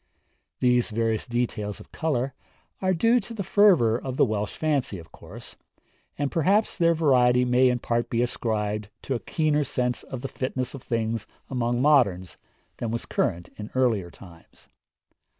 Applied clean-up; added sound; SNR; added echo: none; none; none; none.